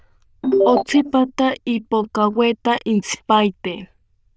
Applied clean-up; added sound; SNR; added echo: neural diffusion model UNIVERSE++.